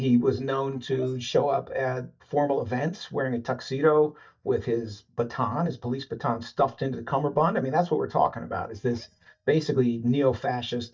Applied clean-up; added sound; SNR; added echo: neural mask model DeepFilterNet 3.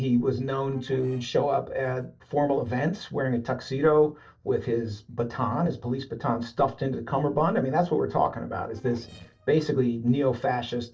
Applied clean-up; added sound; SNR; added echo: neural separator model SepFormer DNS4.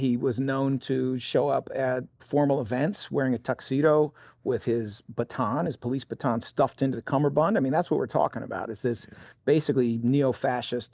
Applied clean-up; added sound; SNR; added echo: none; none; none; none.